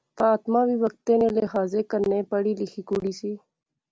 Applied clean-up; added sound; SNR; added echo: none; none; none; none.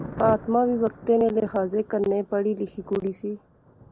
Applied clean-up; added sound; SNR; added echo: none; Thunder; 15 dB; none.